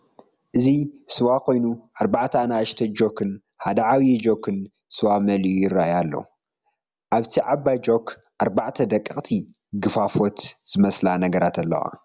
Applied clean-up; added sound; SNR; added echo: none; none; none; none.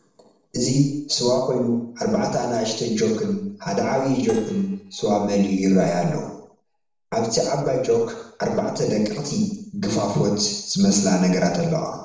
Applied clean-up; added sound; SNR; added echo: neural separator model SepFormer DNS4.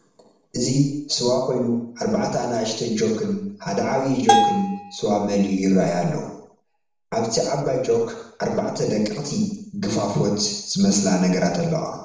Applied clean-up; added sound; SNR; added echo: none; Bell; 0 dB; reverberation time 0.6 s.